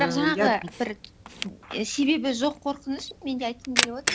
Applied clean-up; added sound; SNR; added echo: none; Camera; 7 dB; none.